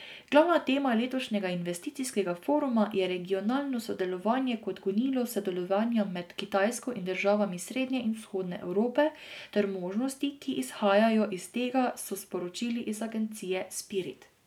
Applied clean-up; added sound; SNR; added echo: none; none; none; none.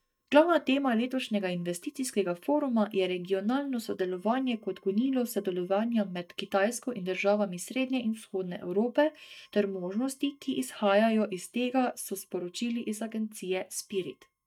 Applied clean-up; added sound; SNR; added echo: neural mask model DeepFilterNet 3.